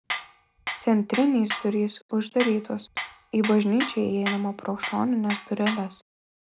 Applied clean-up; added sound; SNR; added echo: none; Tools; 9 dB; none.